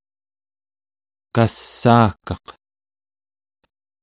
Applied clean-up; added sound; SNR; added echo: none; none; none; none.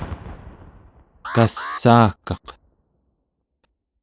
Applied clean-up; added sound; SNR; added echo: none; Boom + Alarm; 14 dB; none.